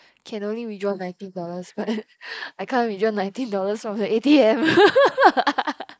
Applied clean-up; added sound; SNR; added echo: neural mask model Resemble Enhance denoiser.